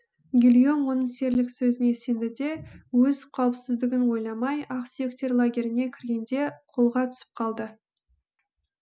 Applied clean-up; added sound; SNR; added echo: none; none; none; none.